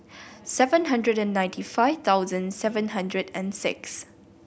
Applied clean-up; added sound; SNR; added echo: none; none; none; none.